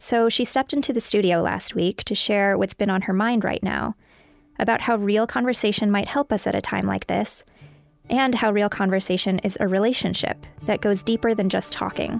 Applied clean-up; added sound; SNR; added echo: none; none; none; none.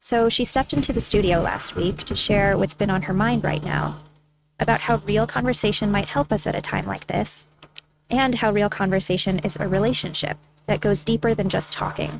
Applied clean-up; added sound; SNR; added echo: neural mask model RNNoise.